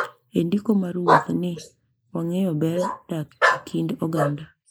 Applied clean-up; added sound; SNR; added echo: neural mask model Resemble Enhance denoiser.